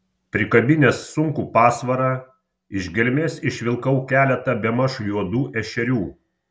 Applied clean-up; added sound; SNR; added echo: none; none; none; none.